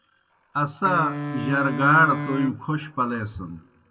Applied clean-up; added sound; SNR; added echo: none; Wind instrument, woodwind instrument; 7 dB; reverberation time 1.1 s.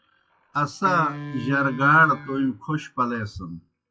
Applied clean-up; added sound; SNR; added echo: classical method WPE with log-MMSE.